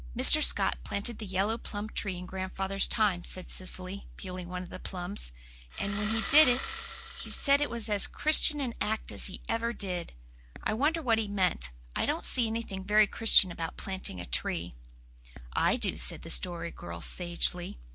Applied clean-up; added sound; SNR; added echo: none; Engine starting; 8 dB; none.